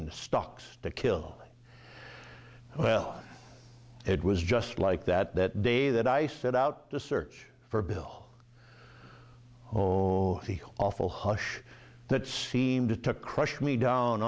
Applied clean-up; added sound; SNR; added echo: none; none; none; none.